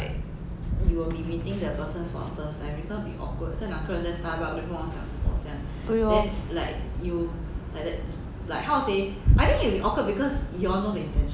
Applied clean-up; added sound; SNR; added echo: none; none; none; none.